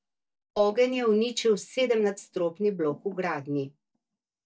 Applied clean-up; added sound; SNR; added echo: neural mask model DeepFilterNet 3.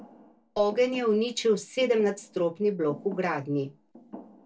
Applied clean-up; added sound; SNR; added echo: none; Thump, thud; 20 dB; reverberation time 0.2 s.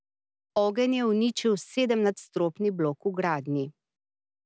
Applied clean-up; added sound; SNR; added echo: none; none; none; none.